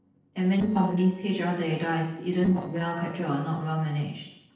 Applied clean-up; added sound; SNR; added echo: neural separator model SepFormer DNS4.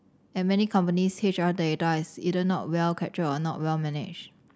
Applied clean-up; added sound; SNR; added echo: none; none; none; none.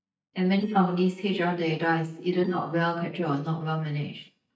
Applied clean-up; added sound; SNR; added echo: neural mask model DeepFilterNet 3.